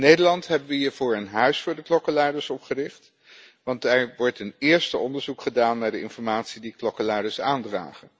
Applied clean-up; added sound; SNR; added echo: none; none; none; none.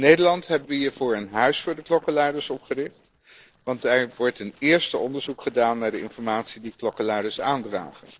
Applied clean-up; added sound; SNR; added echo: neural separator model SepFormer DNS4.